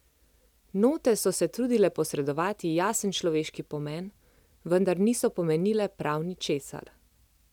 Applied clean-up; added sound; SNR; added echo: none; none; none; none.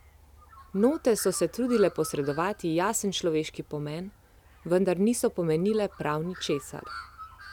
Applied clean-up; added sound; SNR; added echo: none; Bird; 20 dB; none.